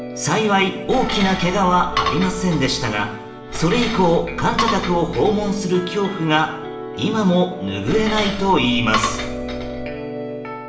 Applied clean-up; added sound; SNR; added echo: none; Cutlery, silverware / Dishes, pots, and pans; 7 dB; reverberation time 0.7 s.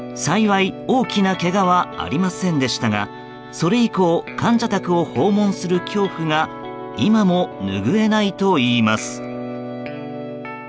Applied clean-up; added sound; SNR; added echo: none; none; none; none.